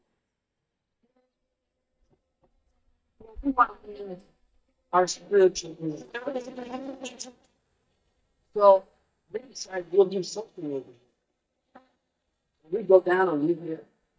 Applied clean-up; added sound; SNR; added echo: neural mask model DeepFilterNet 3.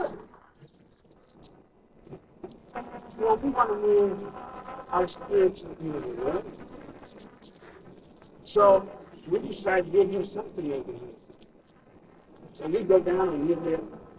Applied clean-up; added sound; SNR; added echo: neural separator model SepFormer DNS4.